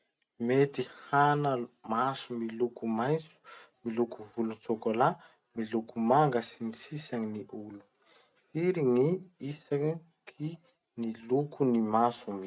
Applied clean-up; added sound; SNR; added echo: none; none; none; none.